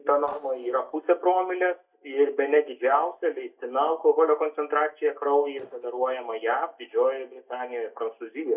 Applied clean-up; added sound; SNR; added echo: neural mask model DeepFilterNet 3.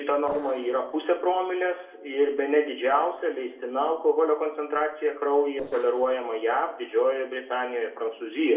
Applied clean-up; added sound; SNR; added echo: neural separator model SepFormer DNS4.